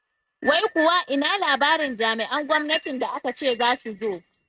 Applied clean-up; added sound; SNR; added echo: neural mask model RNNoise.